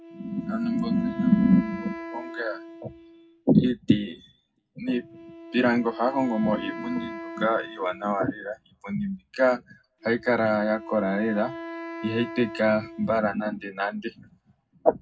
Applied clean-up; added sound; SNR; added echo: none; Wind instrument, woodwind instrument; 14 dB; reverberation time 0.3 s.